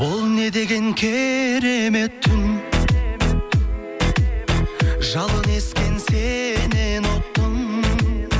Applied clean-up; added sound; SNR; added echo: none; none; none; none.